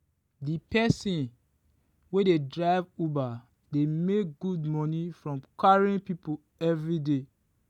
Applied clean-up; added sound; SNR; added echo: none; none; none; none.